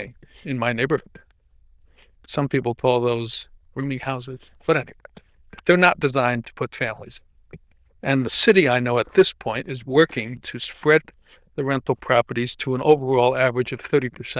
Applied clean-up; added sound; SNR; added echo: neural diffusion model UNIVERSE++.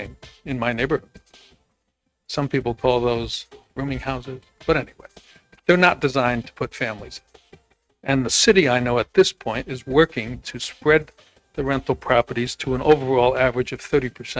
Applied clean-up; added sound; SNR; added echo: neural mask model RNNoise.